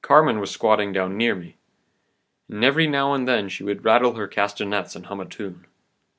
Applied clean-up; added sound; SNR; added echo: none; none; none; none.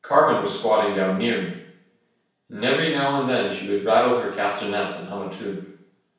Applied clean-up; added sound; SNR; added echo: none; none; none; reverberation time 0.7 s.